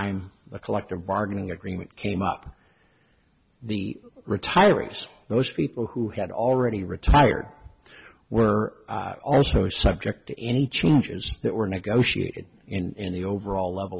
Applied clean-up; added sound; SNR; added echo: none; none; none; none.